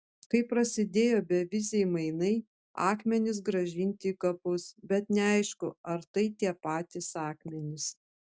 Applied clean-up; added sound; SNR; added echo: none; none; none; none.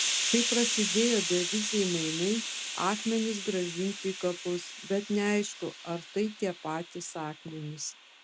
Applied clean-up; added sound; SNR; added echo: none; Hiss; 4 dB; none.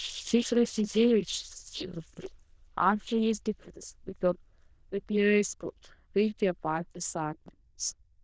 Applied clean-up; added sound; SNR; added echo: neural diffusion model UNIVERSE++.